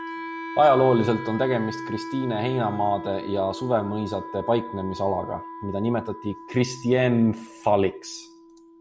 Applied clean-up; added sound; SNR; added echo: none; Wind instrument, woodwind instrument; 12 dB; none.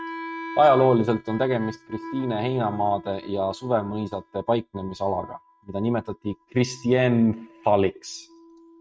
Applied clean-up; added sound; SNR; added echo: neural mask model RNNoise.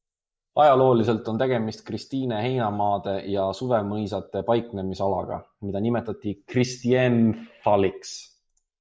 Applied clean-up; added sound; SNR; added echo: neural mask model Resemble Enhance denoiser.